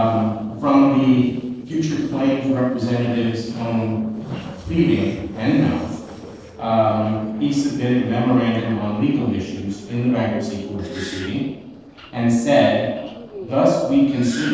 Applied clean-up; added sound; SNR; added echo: neural separator model SepFormer DNS4.